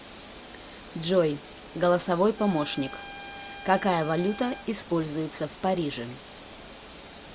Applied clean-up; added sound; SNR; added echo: none; Trumpet; 15 dB; none.